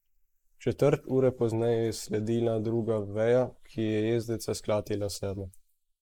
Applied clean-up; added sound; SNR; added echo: neural mask model Resemble Enhance denoiser.